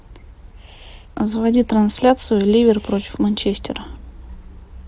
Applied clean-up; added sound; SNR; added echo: none; none; none; none.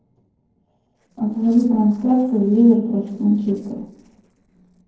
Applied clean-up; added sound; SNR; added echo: neural separator model SepFormer DNS4.